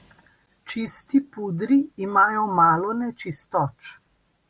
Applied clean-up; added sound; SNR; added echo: none; none; none; none.